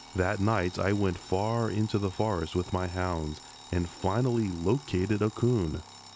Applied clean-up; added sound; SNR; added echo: none; Alarm; 19 dB; none.